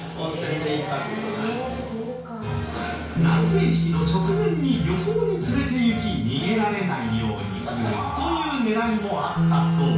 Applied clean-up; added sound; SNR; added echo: none; Bass guitar; 2 dB; reverberation time 0.5 s.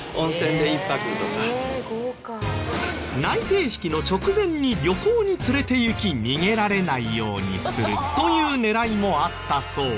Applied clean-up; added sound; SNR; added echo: none; none; none; none.